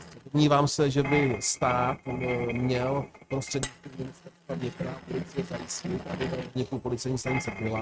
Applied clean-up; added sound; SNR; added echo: neural mask model RNNoise.